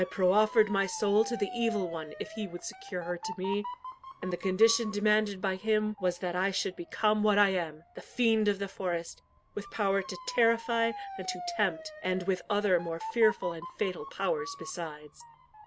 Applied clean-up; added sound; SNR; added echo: none; Motor vehicle (road) / Siren; 14 dB; none.